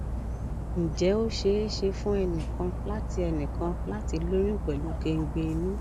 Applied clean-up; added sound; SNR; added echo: none; Dog; 2 dB; none.